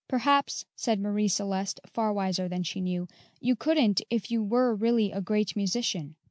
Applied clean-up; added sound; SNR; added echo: none; none; none; none.